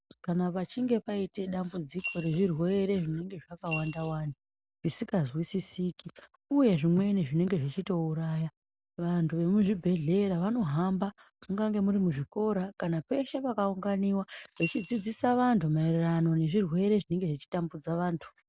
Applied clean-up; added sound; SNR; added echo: none; Coin (dropping) / Glass; 13 dB; none.